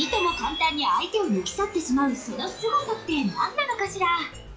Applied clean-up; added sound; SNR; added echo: classical method log-MMSE.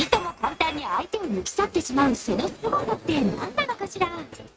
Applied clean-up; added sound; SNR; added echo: neural mask model RNNoise.